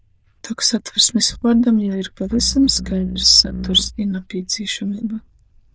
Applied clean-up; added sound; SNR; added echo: neural diffusion model UNIVERSE++.